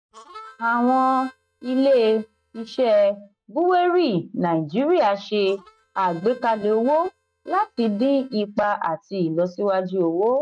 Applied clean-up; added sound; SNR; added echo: neural mask model RNNoise.